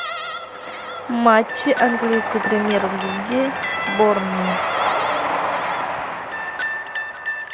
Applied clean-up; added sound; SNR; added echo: none; Guitar + Train; 1 dB; none.